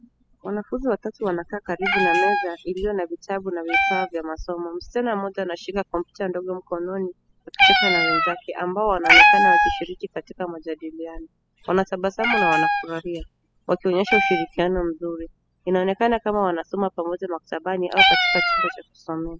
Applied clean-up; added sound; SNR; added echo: classical method spectral subtraction.